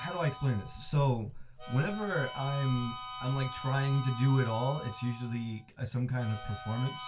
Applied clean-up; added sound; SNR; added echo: none; Harmonica; 13 dB; reverberation time 0.2 s.